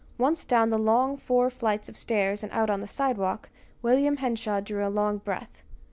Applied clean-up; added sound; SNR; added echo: none; none; none; none.